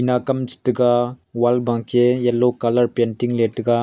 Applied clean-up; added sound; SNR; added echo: none; none; none; none.